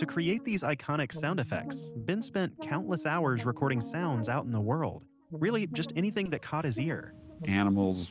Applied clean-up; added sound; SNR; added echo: none; none; none; none.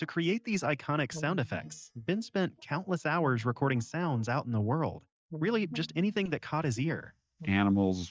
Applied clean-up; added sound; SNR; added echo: neural mask model DeepFilterNet 3.